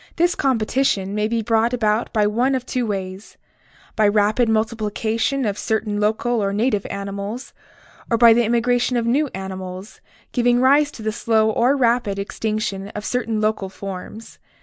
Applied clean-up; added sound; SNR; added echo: none; none; none; none.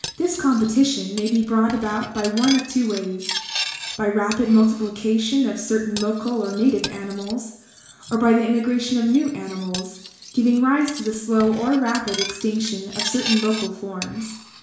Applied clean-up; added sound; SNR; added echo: none; Cutlery, silverware; 12 dB; reverberation time 0.7 s.